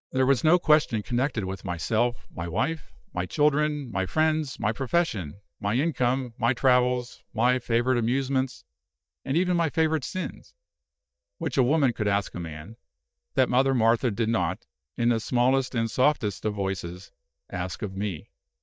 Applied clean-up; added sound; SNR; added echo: neural mask model DeepFilterNet 3.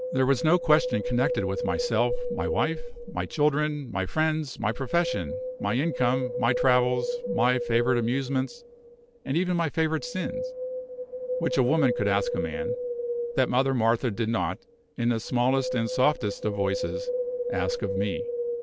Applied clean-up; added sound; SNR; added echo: none; Wind; 5 dB; none.